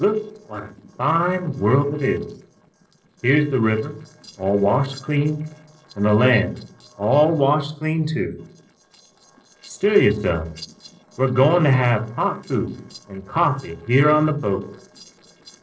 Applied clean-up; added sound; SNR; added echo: neural separator model SepFormer DNS4.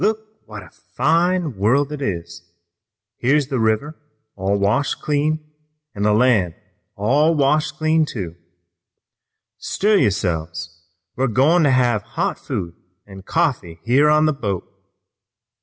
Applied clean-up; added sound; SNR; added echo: none; none; none; none.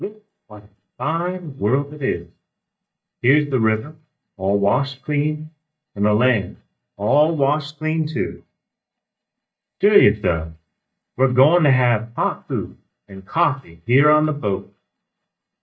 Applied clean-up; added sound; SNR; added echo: neural mask model DeepFilterNet 3.